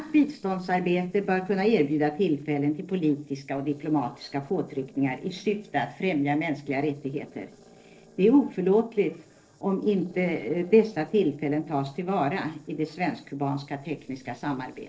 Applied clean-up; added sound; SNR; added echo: neural separator model SepFormer DNS4.